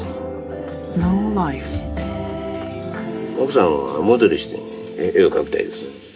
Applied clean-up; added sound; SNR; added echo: none; Marimba, xylophone; 20 dB; reverberation time 0.3 s.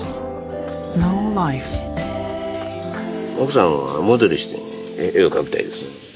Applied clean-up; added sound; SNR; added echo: none; none; none; none.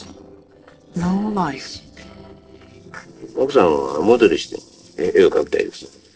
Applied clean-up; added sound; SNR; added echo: neural separator model SepFormer DNS4.